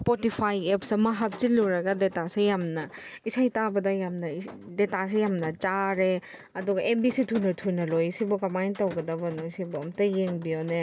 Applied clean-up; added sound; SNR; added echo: none; none; none; none.